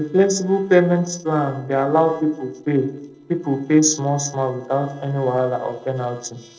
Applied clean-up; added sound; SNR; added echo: neural separator model SepFormer DNS4.